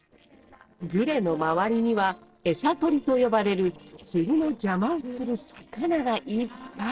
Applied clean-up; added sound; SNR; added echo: neural separator model SepFormer DNS4.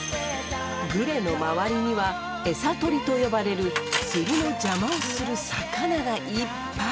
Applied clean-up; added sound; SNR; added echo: none; Cutlery, silverware; 9 dB; none.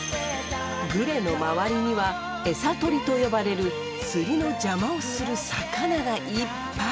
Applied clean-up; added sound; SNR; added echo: none; none; none; none.